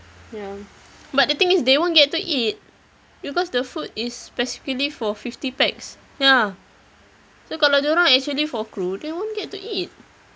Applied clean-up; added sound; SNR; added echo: none; none; none; none.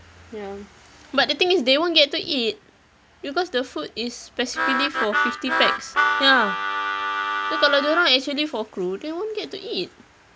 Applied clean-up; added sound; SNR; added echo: none; Harmonica; 0 dB; none.